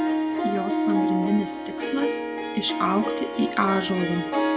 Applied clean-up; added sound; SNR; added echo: none; Harp; -1 dB; none.